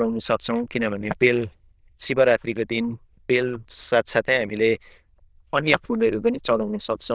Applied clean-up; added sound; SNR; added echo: neural diffusion model UNIVERSE++.